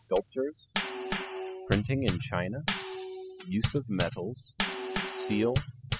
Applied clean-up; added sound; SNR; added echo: classical method spectral subtraction.